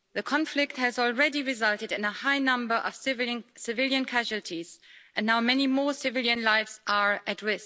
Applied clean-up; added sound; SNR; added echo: none; none; none; none.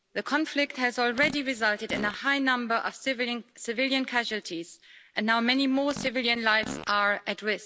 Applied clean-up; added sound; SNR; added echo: none; Fart; 15 dB; none.